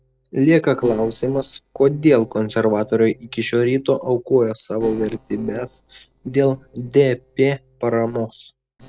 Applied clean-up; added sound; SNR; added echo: neural separator model SepFormer DNS4.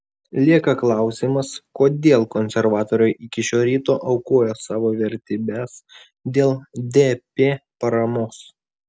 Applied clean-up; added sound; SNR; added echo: none; none; none; none.